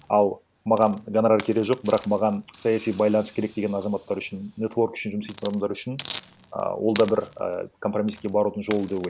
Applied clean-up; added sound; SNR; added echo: none; Hiss; 20 dB; none.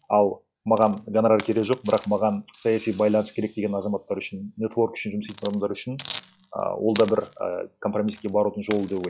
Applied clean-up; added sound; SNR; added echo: classical method log-MMSE.